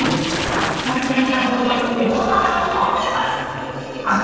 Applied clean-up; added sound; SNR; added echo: neural separator model SepFormer DNS4.